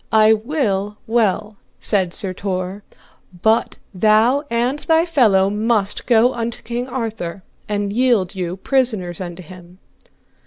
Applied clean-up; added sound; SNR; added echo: none; none; none; none.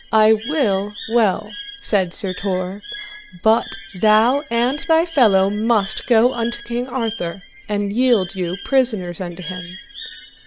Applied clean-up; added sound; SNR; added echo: none; Bird; 15 dB; none.